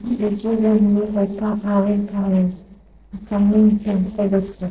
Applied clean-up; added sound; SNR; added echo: neural separator model SepFormer DNS4.